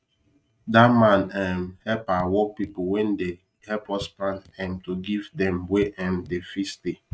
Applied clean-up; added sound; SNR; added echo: neural mask model RNNoise.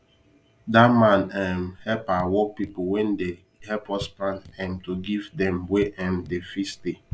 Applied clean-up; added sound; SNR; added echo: none; Raindrop / Drip; 20 dB; none.